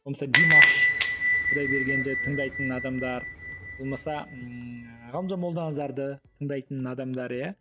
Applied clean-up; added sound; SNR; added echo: none; Door / Bell; -5 dB; none.